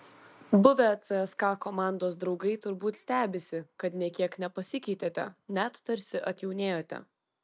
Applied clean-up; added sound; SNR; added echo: none; none; none; none.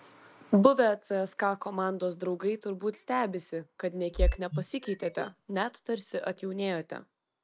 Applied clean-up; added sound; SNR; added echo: none; Bird vocalization, bird call, bird song; 4 dB; none.